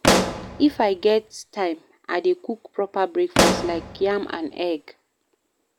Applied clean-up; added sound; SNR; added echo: none; Explosion; -1 dB; none.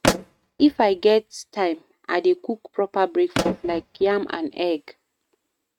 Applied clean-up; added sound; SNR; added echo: neural mask model RNNoise.